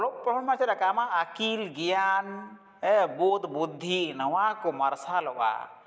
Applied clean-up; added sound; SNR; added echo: none; none; none; none.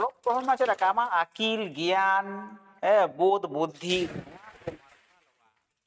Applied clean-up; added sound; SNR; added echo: neural mask model RNNoise.